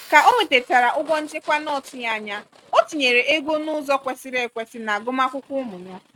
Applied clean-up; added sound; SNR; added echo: neural mask model RNNoise.